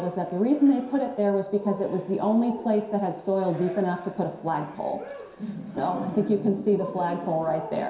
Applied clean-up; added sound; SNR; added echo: none; Cheering; 18 dB; reverberation time 0.7 s.